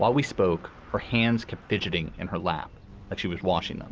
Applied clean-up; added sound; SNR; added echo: none; none; none; none.